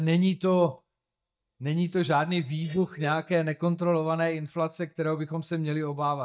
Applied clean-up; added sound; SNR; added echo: neural mask model DeepFilterNet 3.